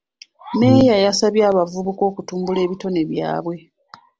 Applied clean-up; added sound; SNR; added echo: none; Brass instrument; 2 dB; none.